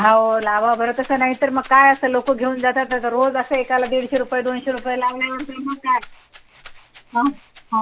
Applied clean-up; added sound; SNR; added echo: none; Rattle (instrument); 14 dB; none.